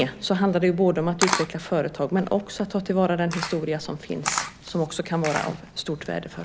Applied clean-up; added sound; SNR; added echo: none; Camera; 9 dB; none.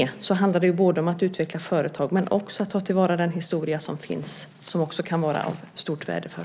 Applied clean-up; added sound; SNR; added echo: none; none; none; none.